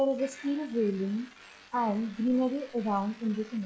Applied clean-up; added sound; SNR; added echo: classical method log-MMSE.